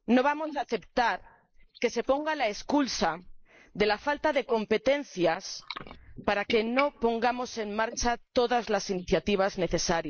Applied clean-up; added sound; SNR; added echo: neural mask model Resemble Enhance denoiser.